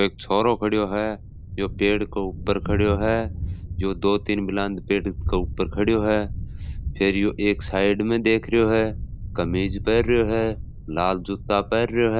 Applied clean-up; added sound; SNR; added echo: none; Thunder; 9 dB; none.